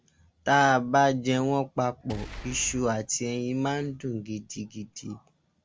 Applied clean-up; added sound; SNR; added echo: none; Boom; 18 dB; none.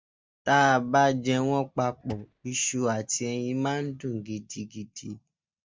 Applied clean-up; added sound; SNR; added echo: neural mask model DeepFilterNet 3.